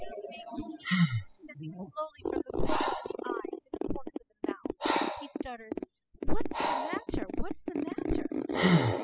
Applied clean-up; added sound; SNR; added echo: classical method spectral subtraction.